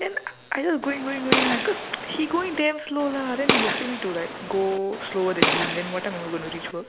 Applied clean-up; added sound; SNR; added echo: none; Gunshot, gunfire; 0 dB; none.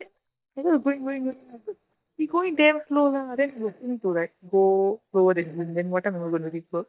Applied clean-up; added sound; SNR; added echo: neural mask model DeepFilterNet 3.